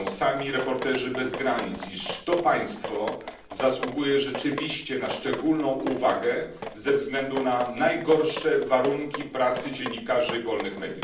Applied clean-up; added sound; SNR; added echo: none; Drip; 11 dB; reverberation time 0.6 s.